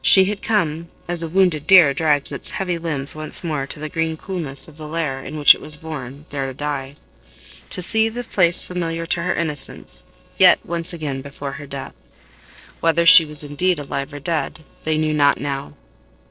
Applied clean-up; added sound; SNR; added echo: neural separator model SepFormer DNS4.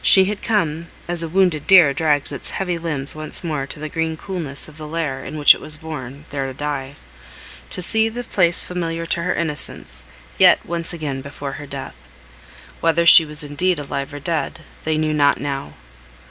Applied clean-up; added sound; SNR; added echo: none; none; none; none.